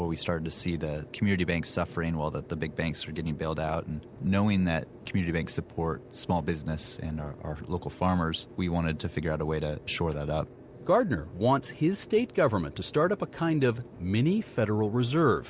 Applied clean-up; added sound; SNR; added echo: none; none; none; none.